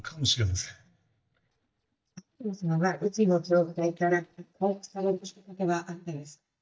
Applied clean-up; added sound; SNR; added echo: neural mask model DeepFilterNet 3.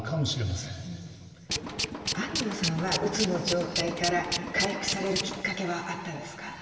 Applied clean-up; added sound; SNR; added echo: none; Tools; 1 dB; reverberation time 2.6 s.